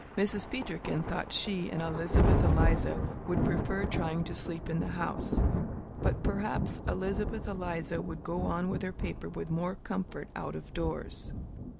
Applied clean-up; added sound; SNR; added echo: none; Thunder; -2 dB; none.